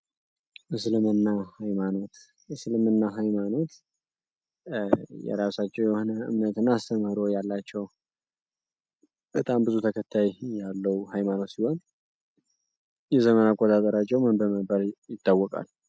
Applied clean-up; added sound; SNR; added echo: none; none; none; none.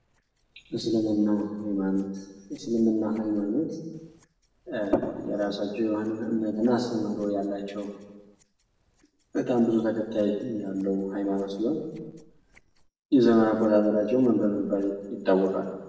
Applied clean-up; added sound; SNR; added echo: neural separator model SepFormer DNS4.